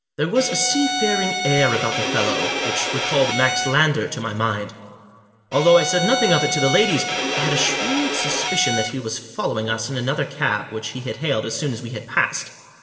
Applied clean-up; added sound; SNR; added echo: none; Bowed string instrument; 2 dB; reverberation time 1.7 s.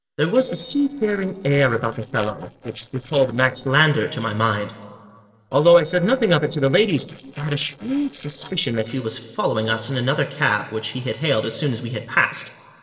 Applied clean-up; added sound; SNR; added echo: neural separator model SepFormer DNS4.